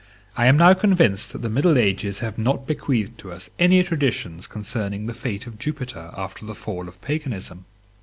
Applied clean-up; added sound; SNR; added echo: none; none; none; none.